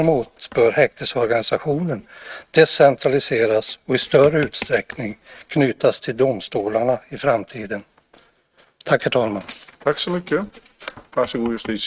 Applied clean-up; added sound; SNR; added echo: neural mask model RNNoise.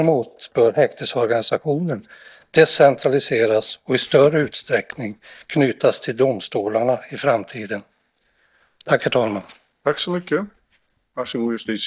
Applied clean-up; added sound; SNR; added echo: neural mask model DeepFilterNet 3.